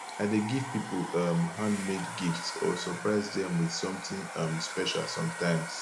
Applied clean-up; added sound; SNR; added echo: none; Domestic sounds, home sounds; 9 dB; none.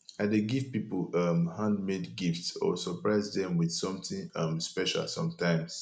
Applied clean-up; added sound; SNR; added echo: none; none; none; none.